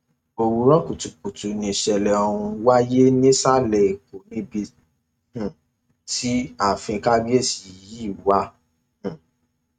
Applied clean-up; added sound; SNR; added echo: neural mask model RNNoise.